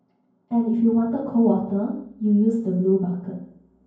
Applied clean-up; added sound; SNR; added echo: none; none; none; reverberation time 0.9 s.